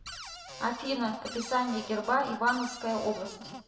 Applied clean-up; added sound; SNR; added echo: none; Cupboard open or close; 13 dB; reverberation time 0.7 s.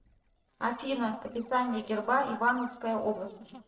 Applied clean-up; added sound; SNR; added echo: neural separator model SepFormer DNS4.